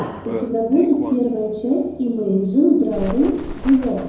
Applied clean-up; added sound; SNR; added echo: none; Bird; 14 dB; reverberation time 1.0 s.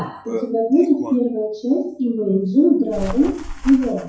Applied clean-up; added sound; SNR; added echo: classical method WPE with log-MMSE.